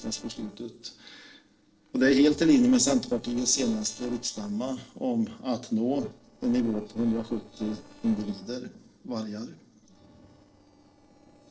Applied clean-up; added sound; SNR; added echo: neural separator model SepFormer DNS4.